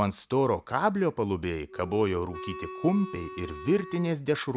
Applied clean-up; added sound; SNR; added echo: none; Wind instrument, woodwind instrument; 14 dB; none.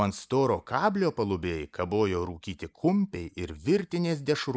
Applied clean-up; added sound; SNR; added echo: neural mask model Resemble Enhance denoiser.